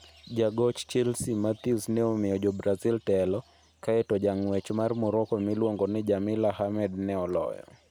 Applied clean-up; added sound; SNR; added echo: none; none; none; none.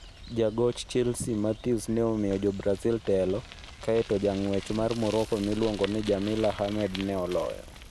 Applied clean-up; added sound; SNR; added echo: none; Bicycle; 15 dB; none.